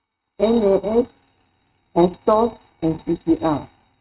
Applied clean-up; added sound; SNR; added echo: neural mask model RNNoise.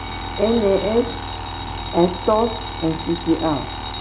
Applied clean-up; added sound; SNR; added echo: none; Alarm; 9 dB; none.